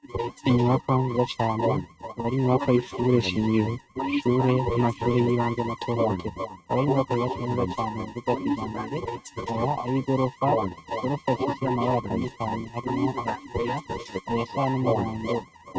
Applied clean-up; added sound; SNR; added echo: neural mask model RNNoise.